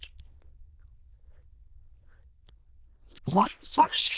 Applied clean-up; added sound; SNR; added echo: neural diffusion model UNIVERSE++.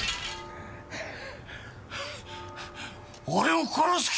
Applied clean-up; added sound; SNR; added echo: none; Bell; 19 dB; none.